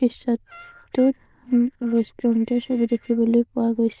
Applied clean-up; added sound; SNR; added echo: neural diffusion model UNIVERSE++.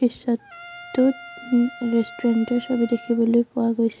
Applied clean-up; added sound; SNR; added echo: none; Trumpet; 19 dB; none.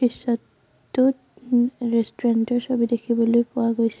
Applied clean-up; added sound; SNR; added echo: none; none; none; none.